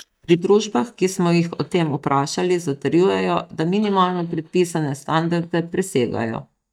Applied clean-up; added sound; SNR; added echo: neural mask model DeepFilterNet 3.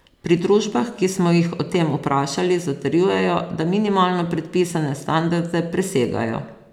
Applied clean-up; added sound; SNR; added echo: none; none; none; none.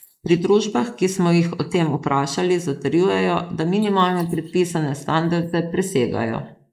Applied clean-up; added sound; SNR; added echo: neural mask model Resemble Enhance denoiser.